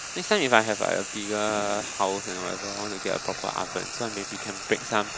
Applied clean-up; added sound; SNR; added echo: none; Frying (food); 8 dB; none.